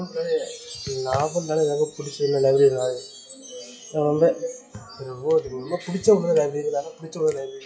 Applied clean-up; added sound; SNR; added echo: classical method WPE with log-MMSE.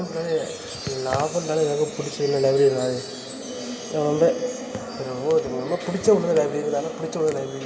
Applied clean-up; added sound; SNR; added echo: none; Chime; 18 dB; reverberation time 1.6 s.